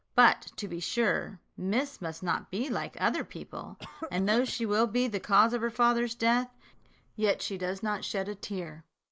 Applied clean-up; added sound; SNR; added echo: neural mask model Resemble Enhance denoiser.